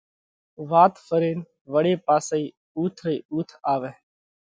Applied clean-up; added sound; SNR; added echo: none; none; none; none.